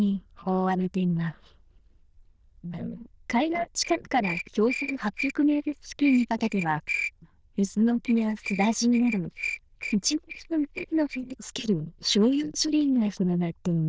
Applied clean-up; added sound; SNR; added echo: neural diffusion model UNIVERSE++.